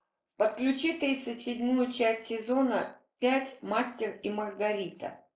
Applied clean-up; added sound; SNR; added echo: neural mask model Resemble Enhance denoiser.